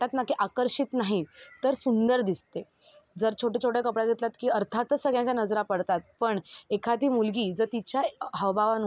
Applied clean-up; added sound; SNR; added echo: none; none; none; none.